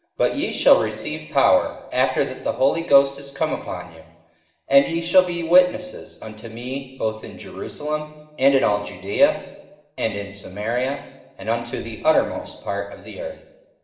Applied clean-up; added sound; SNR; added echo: none; none; none; reverberation time 0.8 s.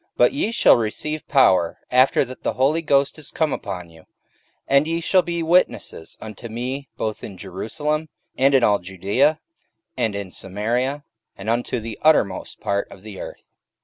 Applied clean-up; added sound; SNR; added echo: none; none; none; none.